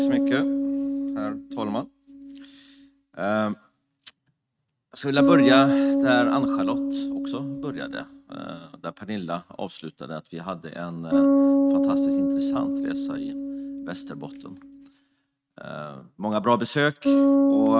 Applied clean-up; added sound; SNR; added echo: neural mask model RNNoise.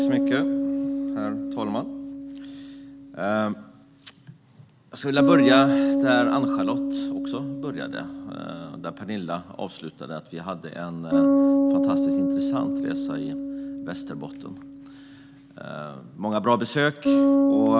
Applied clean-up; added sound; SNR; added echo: none; Bass guitar; -4 dB; none.